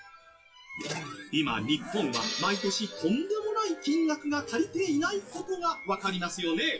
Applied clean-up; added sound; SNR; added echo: classical method WPE with log-MMSE.